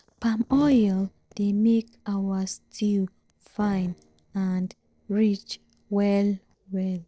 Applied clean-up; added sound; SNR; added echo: neural separator model SepFormer DNS4.